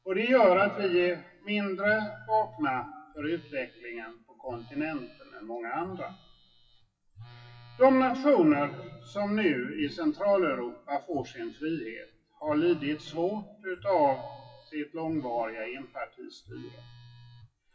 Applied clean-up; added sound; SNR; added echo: classical method WPE with log-MMSE.